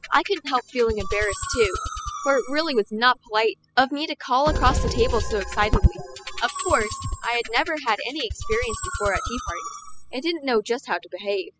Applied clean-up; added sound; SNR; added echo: classical method spectral subtraction.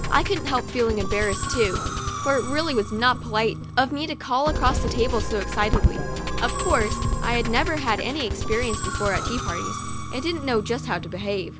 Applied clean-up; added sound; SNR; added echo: none; Musical instrument; 2 dB; none.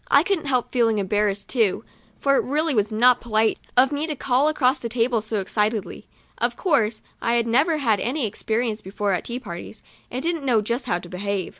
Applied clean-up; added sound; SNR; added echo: none; none; none; none.